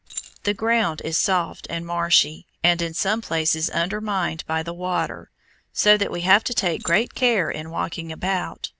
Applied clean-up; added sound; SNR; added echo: none; Keys jangling; 17 dB; none.